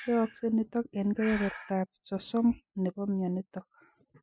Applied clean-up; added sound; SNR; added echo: classical method spectral subtraction.